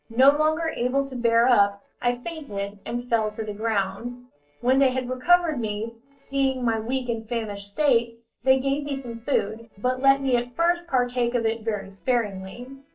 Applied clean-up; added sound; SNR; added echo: neural separator model SepFormer DNS4.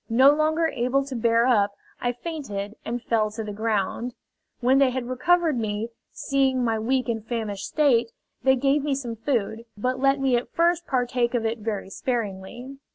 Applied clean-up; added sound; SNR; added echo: none; none; none; none.